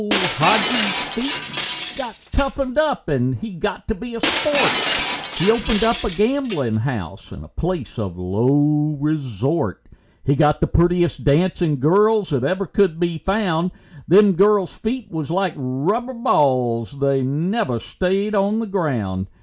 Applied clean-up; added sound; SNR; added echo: none; Shatter; 4 dB; none.